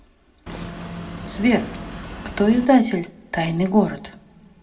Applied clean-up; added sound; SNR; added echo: none; Boat, Water vehicle; 11 dB; reverberation time 0.3 s.